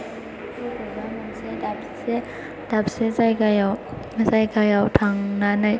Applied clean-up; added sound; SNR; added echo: none; none; none; none.